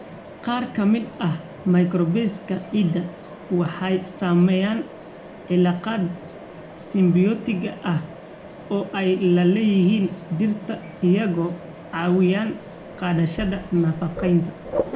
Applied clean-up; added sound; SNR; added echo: none; Mechanisms; 15 dB; reverberation time 0.4 s.